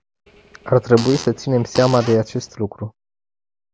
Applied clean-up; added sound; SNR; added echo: none; Fart; 14 dB; none.